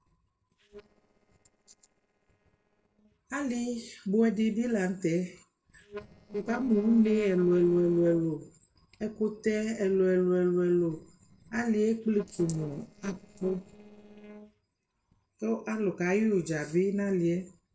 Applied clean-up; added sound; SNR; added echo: neural separator model SepFormer DNS4.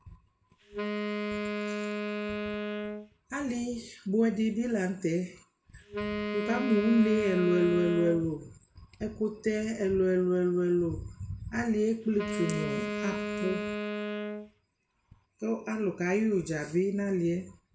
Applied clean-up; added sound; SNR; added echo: none; Wind instrument, woodwind instrument; 5 dB; reverberation time 0.2 s.